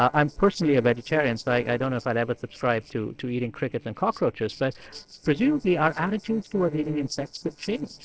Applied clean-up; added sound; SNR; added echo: neural separator model SepFormer DNS4.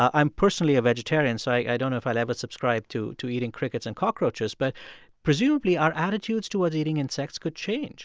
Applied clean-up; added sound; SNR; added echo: none; none; none; none.